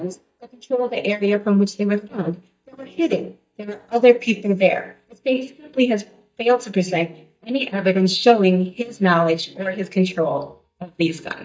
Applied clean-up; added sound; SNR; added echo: neural mask model DeepFilterNet 3.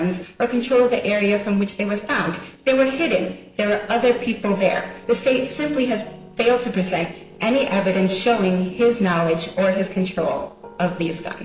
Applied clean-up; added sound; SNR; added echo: neural separator model SepFormer DNS4.